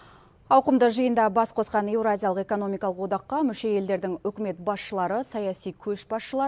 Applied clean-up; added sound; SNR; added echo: none; none; none; none.